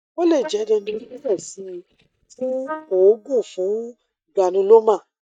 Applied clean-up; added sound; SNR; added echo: neural mask model DeepFilterNet 3.